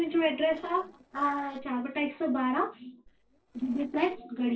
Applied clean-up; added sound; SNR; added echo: neural separator model SepFormer DNS4.